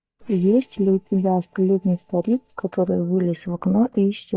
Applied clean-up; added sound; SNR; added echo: neural mask model DeepFilterNet 3.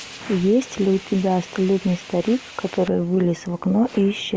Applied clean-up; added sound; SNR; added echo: none; none; none; none.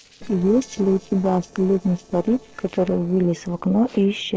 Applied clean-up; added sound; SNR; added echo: neural separator model SepFormer DNS4.